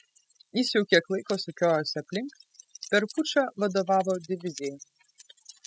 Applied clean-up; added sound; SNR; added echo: classical method spectral subtraction.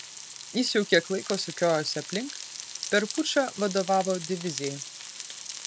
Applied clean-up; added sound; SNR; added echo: none; Frying (food); 10 dB; none.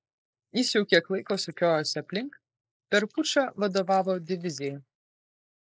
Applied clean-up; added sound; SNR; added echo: neural mask model Resemble Enhance denoiser.